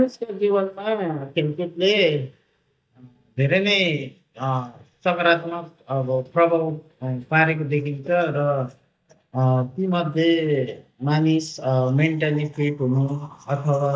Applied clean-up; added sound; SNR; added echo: neural mask model DeepFilterNet 3.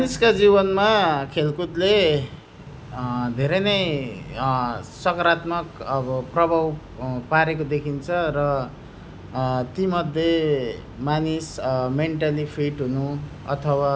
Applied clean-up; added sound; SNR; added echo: none; none; none; none.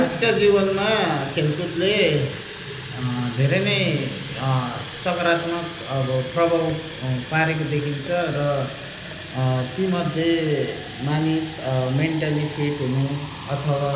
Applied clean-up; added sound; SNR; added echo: none; Fill (with liquid) / Water tap, faucet; 12 dB; reverberation time 0.8 s.